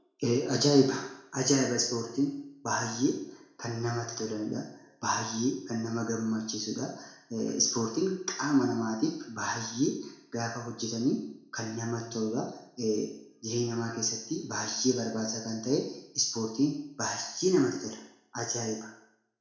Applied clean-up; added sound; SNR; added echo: none; none; none; reverberation time 0.6 s.